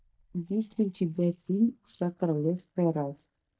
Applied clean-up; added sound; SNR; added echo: neural mask model DeepFilterNet 3.